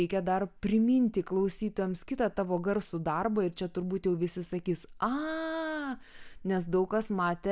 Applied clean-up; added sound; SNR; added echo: none; none; none; none.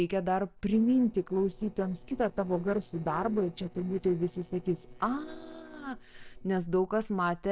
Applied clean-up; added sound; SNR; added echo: neural separator model SepFormer DNS4.